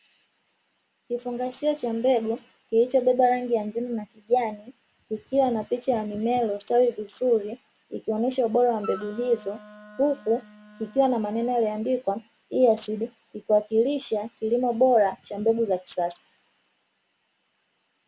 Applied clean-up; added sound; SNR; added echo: none; Wind instrument, woodwind instrument; 19 dB; none.